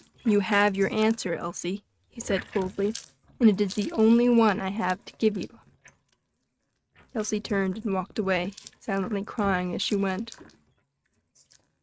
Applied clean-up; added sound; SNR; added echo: neural mask model RNNoise.